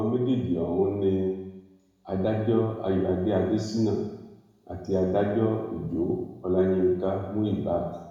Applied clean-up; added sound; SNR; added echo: none; none; none; reverberation time 1.0 s.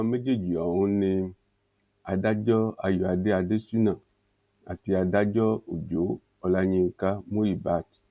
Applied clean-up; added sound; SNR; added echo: none; none; none; none.